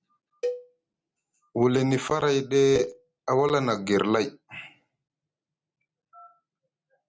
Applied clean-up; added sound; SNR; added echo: none; Cowbell; 11 dB; none.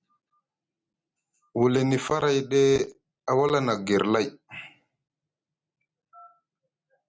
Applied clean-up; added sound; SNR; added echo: none; none; none; none.